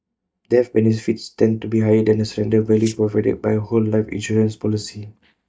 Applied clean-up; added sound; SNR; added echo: neural mask model DeepFilterNet 3.